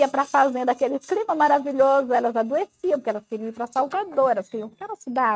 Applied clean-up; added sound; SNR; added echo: neural mask model RNNoise.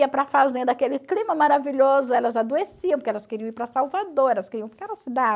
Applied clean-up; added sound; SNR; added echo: none; none; none; none.